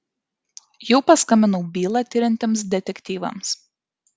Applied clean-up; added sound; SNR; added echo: none; none; none; none.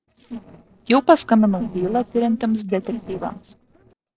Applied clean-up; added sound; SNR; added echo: neural separator model SepFormer DNS4.